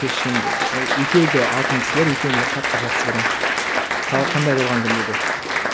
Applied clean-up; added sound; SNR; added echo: none; Applause; -2 dB; none.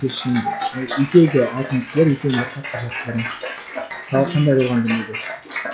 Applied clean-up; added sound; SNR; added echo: classical method log-MMSE.